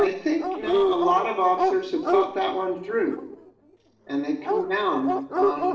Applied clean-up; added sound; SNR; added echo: neural separator model SepFormer DNS4.